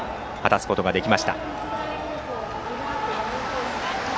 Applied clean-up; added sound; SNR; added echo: none; none; none; none.